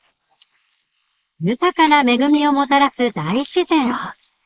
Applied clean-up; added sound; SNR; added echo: neural mask model Resemble Enhance denoiser.